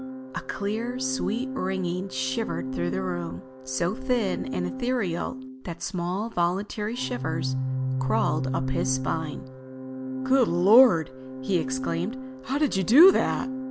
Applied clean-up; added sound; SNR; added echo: none; Organ; 6 dB; none.